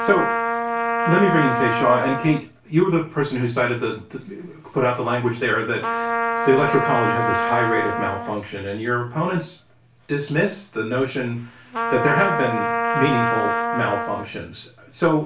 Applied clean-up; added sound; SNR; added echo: none; Trumpet; 3 dB; reverberation time 0.3 s.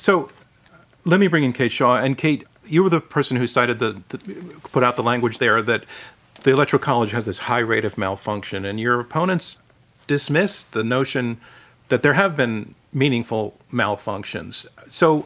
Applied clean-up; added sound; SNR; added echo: none; none; none; none.